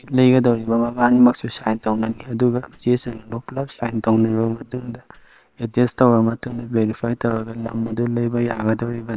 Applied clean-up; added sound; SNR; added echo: neural separator model SepFormer WHAM!.